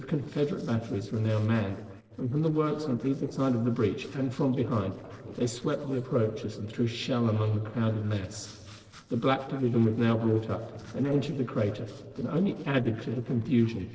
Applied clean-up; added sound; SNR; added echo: neural separator model SepFormer DNS4.